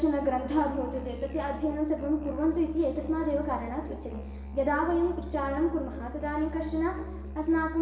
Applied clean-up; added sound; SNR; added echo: none; Musical instrument; 10 dB; reverberation time 0.9 s.